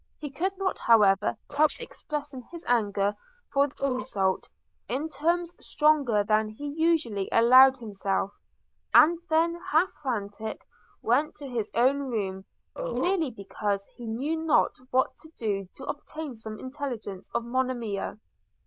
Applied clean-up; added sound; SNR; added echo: neural diffusion model UNIVERSE++.